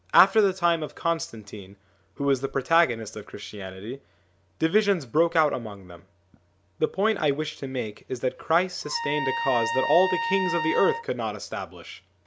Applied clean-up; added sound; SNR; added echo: none; Trumpet; 5 dB; none.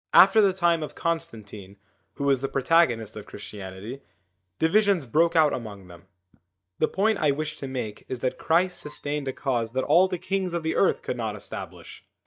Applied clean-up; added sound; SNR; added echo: neural mask model DeepFilterNet 3.